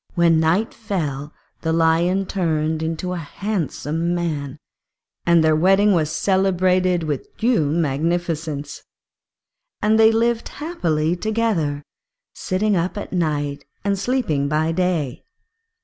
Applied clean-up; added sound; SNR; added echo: none; none; none; none.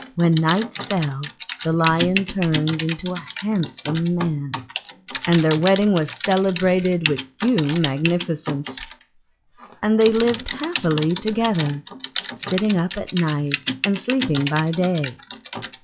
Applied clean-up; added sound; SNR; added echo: classical method log-MMSE.